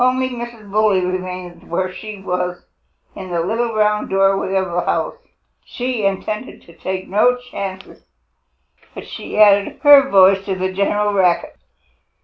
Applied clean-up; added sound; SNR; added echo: none; none; none; none.